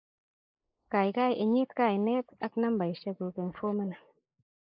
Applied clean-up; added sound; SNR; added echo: neural mask model Resemble Enhance denoiser.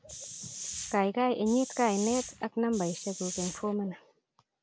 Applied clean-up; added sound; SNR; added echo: none; Hiss; 10 dB; none.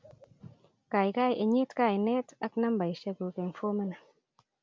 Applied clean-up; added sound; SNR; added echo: none; none; none; none.